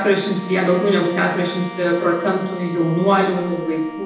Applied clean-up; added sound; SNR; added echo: none; Bowed string instrument; 15 dB; reverberation time 0.9 s.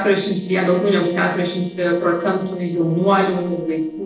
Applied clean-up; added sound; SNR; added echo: neural separator model SepFormer DNS4.